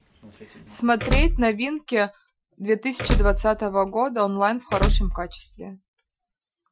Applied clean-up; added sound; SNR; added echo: classical method Wiener filter.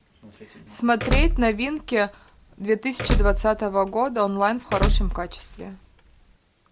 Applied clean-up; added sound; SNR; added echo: none; Door / Car; 0 dB; none.